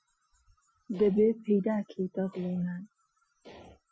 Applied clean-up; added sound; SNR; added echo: classical method Wiener filter.